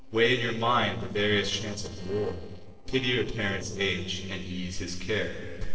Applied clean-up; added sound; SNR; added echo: neural separator model SepFormer DNS4.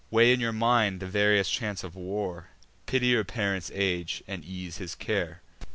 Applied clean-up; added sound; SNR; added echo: none; none; none; none.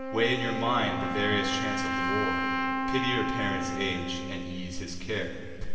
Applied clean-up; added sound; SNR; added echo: none; Wind instrument, woodwind instrument; 1 dB; reverberation time 2.5 s.